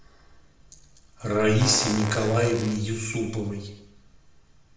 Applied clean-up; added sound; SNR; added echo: none; Fart; 9 dB; reverberation time 0.8 s.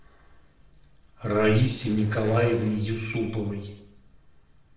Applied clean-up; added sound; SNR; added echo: neural separator model SepFormer DNS4.